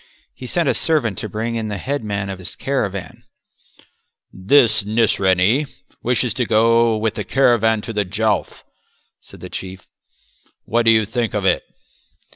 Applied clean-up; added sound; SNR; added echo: none; none; none; none.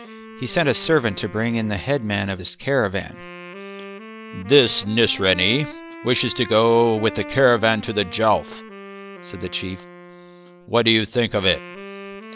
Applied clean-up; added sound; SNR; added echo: none; Wind instrument, woodwind instrument; 16 dB; none.